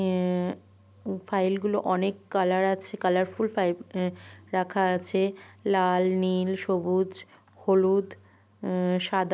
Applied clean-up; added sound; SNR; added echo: none; none; none; none.